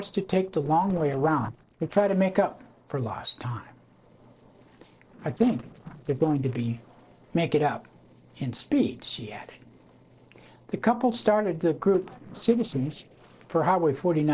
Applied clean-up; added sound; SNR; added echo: neural separator model SepFormer DNS4.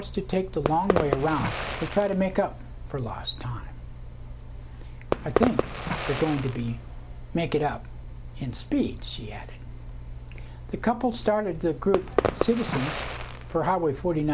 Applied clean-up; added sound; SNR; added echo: none; Fireworks; 2 dB; none.